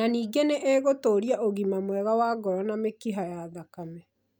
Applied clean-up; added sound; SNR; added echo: none; none; none; none.